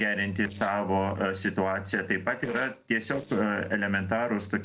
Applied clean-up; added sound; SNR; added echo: neural separator model SepFormer DNS4.